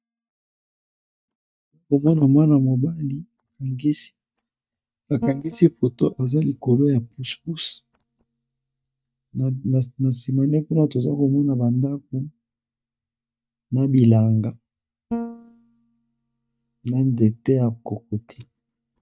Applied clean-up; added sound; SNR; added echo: neural mask model DeepFilterNet 3.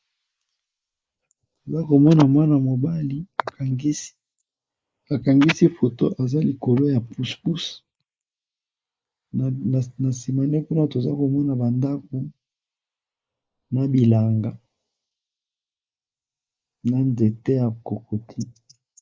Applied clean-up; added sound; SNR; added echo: neural mask model Resemble Enhance denoiser.